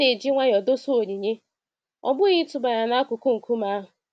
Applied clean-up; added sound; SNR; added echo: none; none; none; none.